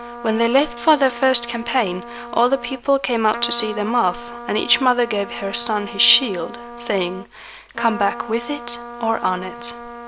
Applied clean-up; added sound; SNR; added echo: none; Trumpet; 13 dB; none.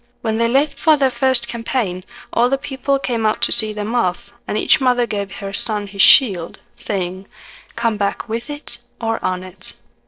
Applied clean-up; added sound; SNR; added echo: neural separator model SepFormer DNS4.